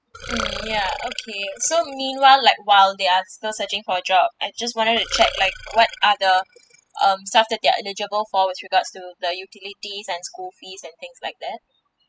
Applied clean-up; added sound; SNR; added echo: classical method spectral subtraction.